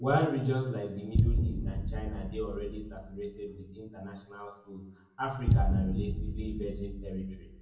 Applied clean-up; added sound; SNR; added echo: none; Boom; -2 dB; reverberation time 0.6 s.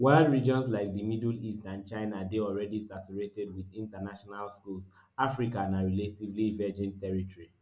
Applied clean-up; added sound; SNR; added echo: none; none; none; none.